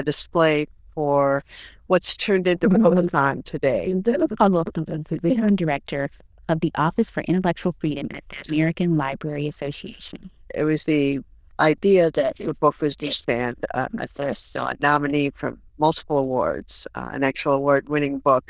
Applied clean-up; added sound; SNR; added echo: neural diffusion model UNIVERSE++.